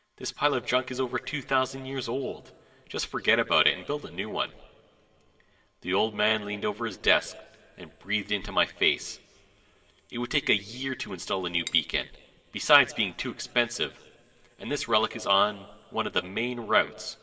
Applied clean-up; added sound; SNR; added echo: none; Cutlery, silverware / Dishes, pots, and pans; 14 dB; reverberation time 2.7 s.